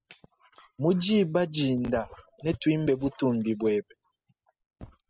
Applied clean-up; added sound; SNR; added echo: classical method spectral subtraction.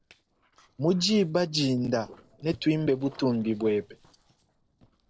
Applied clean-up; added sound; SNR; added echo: neural separator model SepFormer DNS4.